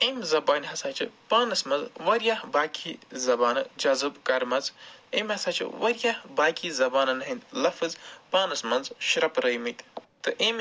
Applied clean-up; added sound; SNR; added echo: none; none; none; none.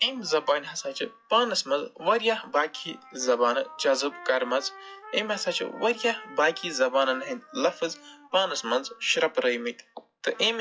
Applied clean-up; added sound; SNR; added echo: classical method log-MMSE.